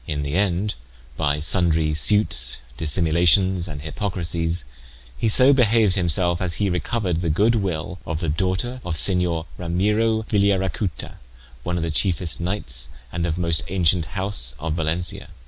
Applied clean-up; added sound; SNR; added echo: none; none; none; none.